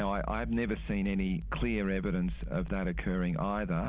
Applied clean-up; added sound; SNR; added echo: none; none; none; none.